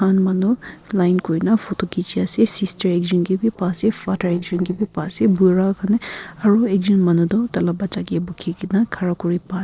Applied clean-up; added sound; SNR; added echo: neural separator model SepFormer DNS4.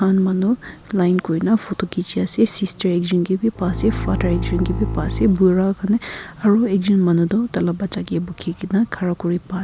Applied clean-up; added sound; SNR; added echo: none; Bowed string instrument; 6 dB; none.